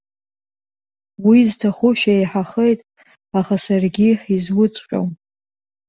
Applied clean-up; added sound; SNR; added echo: none; none; none; none.